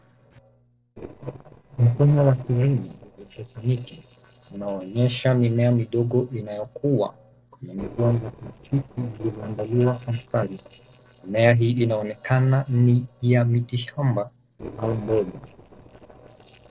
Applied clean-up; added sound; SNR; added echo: neural separator model SepFormer DNS4.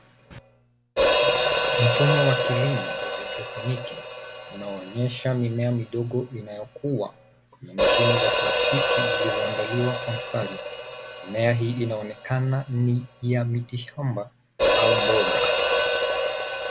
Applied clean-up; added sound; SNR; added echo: none; Hi-hat; -3 dB; none.